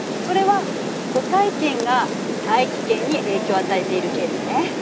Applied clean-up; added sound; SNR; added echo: none; Rain; 3 dB; none.